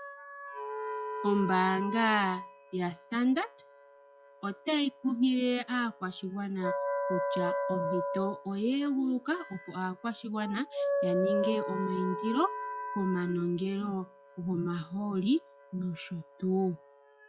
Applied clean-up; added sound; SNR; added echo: classical method log-MMSE.